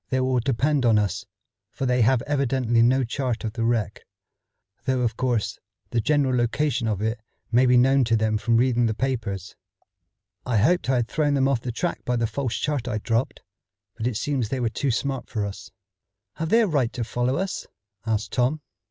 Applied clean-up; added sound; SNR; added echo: none; none; none; none.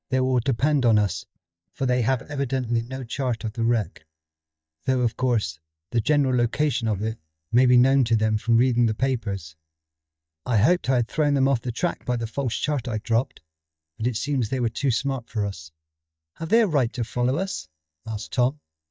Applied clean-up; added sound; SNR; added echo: neural mask model DeepFilterNet 3.